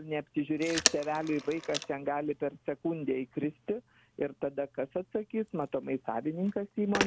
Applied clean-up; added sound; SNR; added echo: none; Telephone; 6 dB; none.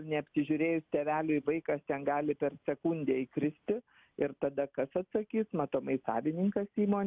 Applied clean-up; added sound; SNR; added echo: none; none; none; none.